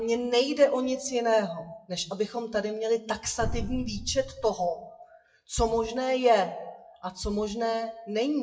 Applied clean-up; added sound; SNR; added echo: classical method WPE with log-MMSE.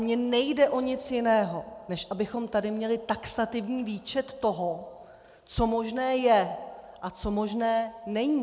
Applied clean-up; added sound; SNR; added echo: none; none; none; none.